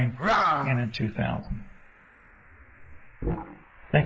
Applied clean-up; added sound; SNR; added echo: neural mask model Resemble Enhance denoiser.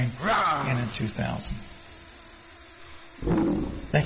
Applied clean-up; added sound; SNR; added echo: none; Animal; -1 dB; none.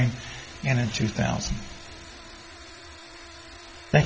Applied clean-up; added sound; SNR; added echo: none; none; none; none.